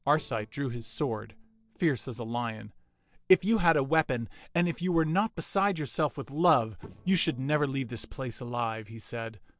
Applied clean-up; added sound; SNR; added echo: neural separator model SepFormer DNS4.